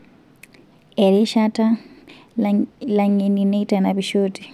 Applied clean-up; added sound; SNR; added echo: none; none; none; none.